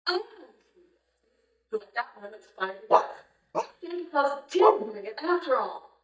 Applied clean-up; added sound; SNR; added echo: neural mask model DeepFilterNet 3.